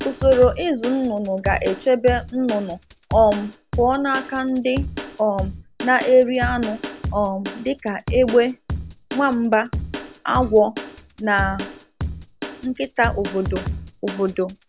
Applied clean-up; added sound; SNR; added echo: none; Drum kit; 9 dB; none.